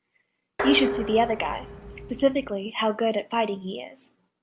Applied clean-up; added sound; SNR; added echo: none; Dishes, pots, and pans; 6 dB; none.